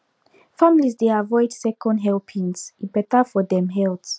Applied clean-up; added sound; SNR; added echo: none; none; none; none.